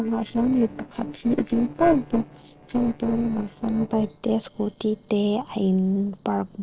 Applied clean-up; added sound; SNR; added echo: neural separator model SepFormer DNS4.